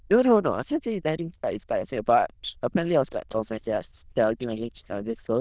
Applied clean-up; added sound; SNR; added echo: neural diffusion model UNIVERSE++.